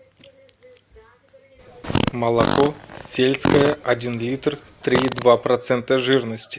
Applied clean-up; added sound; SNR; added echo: none; Fart; 4 dB; none.